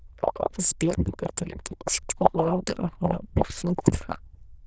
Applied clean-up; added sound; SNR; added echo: neural diffusion model UNIVERSE++.